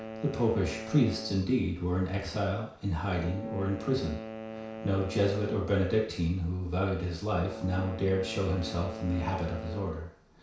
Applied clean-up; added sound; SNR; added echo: none; Wind instrument, woodwind instrument; 12 dB; reverberation time 0.6 s.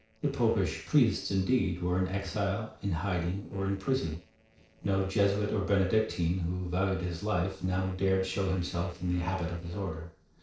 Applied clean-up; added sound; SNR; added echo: neural separator model SepFormer DNS4.